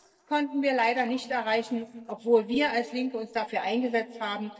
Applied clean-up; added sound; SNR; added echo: neural separator model SepFormer DNS4.